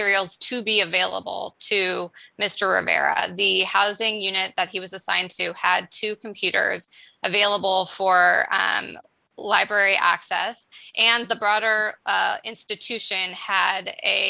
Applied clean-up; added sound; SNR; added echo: none; none; none; none.